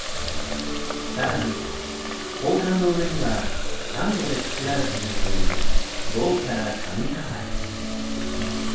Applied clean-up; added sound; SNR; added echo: none; Water tap, faucet; -3 dB; reverberation time 0.7 s.